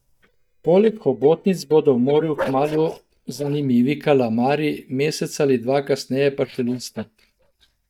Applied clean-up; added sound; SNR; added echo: neural mask model DeepFilterNet 3.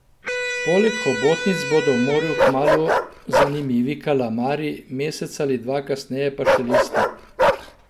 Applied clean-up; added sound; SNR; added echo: none; Bark + Electric guitar; 0 dB; none.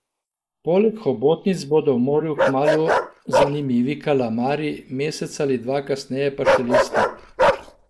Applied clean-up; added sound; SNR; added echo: neural mask model Resemble Enhance denoiser.